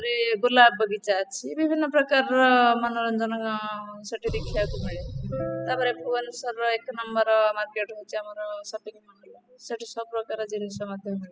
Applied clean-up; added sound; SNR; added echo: classical method spectral subtraction.